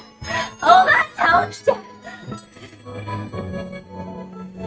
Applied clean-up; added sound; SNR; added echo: neural mask model RNNoise.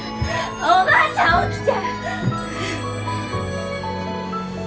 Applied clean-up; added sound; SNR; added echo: none; Telephone + Bowed string instrument; 14 dB; none.